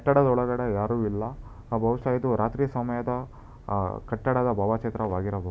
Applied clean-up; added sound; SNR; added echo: none; none; none; none.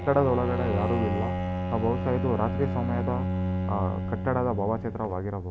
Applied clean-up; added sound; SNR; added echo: none; Bowed string instrument; 1 dB; none.